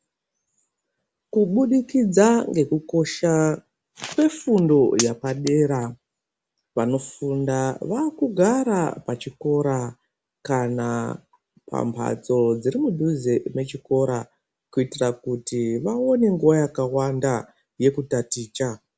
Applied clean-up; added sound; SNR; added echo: none; none; none; none.